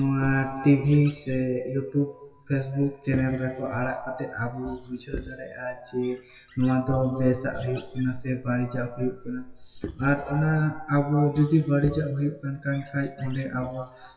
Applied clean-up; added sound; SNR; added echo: classical method WPE with log-MMSE.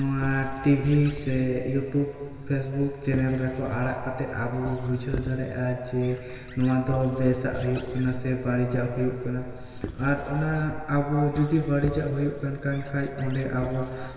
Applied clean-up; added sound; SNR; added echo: none; Squeak / Writing; 16 dB; reverberation time 2.5 s.